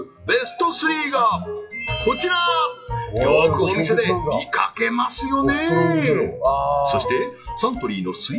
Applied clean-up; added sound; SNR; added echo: classical method WPE with log-MMSE.